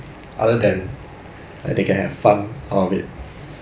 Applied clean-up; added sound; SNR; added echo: none; none; none; none.